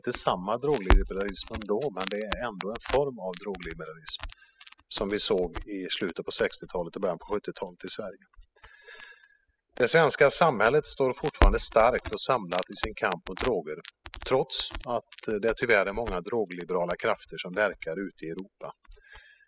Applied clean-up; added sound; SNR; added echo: classical method spectral subtraction.